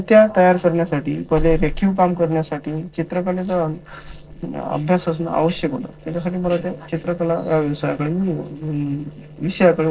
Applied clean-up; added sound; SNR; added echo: neural separator model SepFormer DNS4.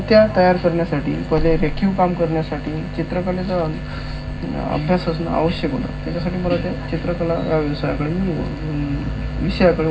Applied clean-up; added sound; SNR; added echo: none; Wind / Car; 14 dB; reverberation time 0.4 s.